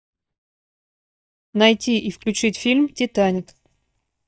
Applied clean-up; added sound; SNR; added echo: neural mask model DeepFilterNet 3.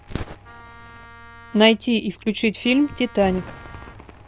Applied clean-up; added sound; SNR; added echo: none; Cheering / Fireworks + Wind instrument, woodwind instrument; 19 dB; none.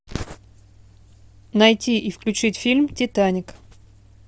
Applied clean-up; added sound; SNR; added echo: none; none; none; none.